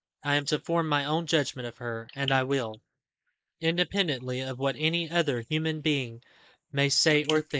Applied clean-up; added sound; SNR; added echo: neural mask model Resemble Enhance denoiser.